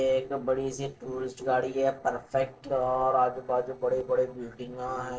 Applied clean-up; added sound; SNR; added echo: neural separator model SepFormer DNS4.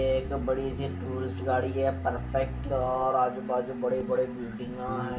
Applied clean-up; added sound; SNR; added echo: none; Bass guitar; 8 dB; reverberation time 0.4 s.